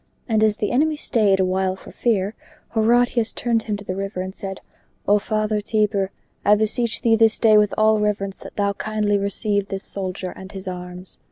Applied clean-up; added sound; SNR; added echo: none; none; none; none.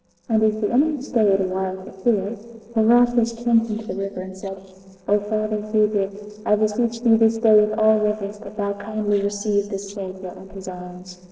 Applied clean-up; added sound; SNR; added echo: neural separator model SepFormer DNS4.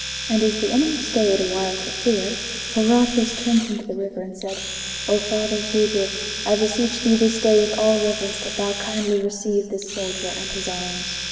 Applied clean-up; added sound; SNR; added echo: none; Domestic sounds, home sounds; 7 dB; reverberation time 2.3 s.